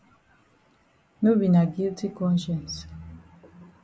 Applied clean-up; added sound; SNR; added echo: none; none; none; none.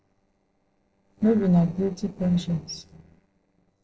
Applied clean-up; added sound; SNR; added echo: neural separator model SepFormer DNS4.